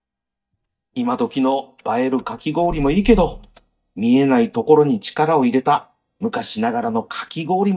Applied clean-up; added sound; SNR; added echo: neural mask model DeepFilterNet 3.